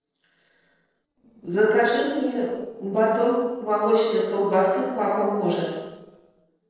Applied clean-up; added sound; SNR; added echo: neural separator model SepFormer DNS4.